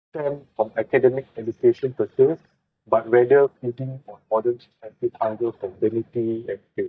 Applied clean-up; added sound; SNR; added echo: neural mask model DeepFilterNet 3.